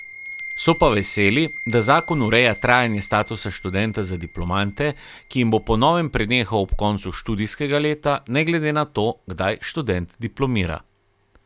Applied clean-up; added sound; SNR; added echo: none; Bell; 12 dB; none.